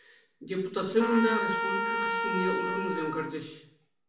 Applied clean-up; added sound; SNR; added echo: none; Trumpet; 1 dB; reverberation time 0.6 s.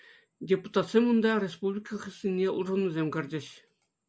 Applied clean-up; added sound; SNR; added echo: none; none; none; none.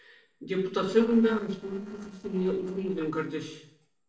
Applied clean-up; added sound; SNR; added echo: neural separator model SepFormer DNS4.